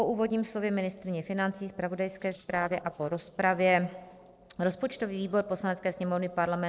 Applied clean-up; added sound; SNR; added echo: neural separator model SepFormer DNS4.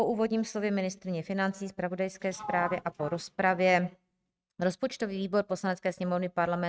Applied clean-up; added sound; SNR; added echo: neural mask model RNNoise.